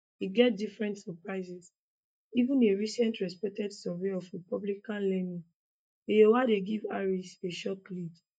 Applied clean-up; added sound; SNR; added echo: neural mask model DeepFilterNet 3.